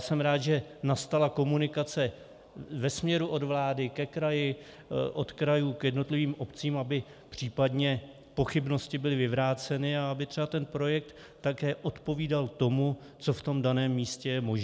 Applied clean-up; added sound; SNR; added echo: none; none; none; none.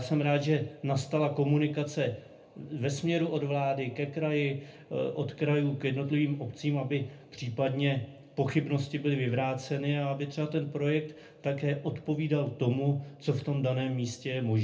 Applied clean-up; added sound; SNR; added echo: none; none; none; reverberation time 0.3 s.